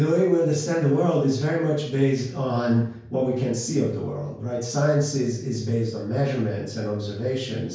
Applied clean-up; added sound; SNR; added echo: none; none; none; reverberation time 0.5 s.